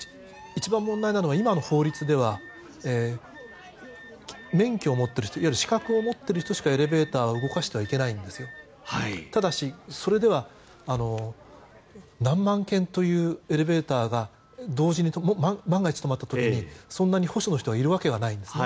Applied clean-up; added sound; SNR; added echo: none; none; none; none.